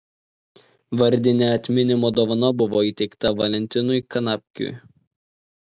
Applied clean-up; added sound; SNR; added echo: none; none; none; none.